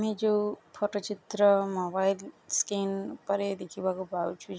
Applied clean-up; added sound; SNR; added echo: none; none; none; none.